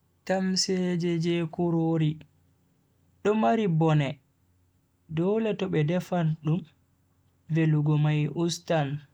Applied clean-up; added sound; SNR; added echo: none; none; none; none.